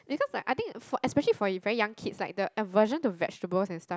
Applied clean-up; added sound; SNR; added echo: none; none; none; none.